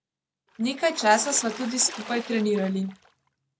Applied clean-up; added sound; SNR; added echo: none; Water / Splash, splatter; 15 dB; none.